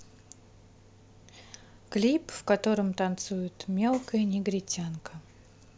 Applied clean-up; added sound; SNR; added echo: none; none; none; none.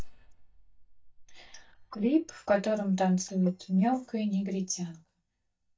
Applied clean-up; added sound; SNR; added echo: neural mask model DeepFilterNet 3.